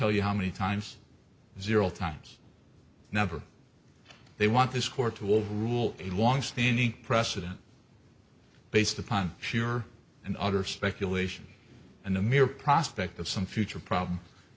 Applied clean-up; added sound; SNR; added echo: none; none; none; none.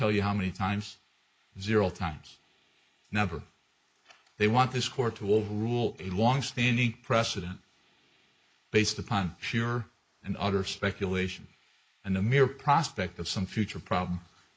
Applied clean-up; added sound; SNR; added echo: neural mask model Resemble Enhance denoiser.